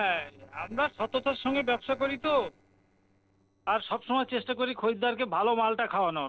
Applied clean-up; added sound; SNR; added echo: neural separator model SepFormer DNS4.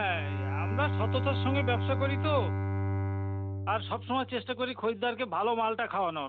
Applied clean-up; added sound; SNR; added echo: none; Bowed string instrument; 0 dB; none.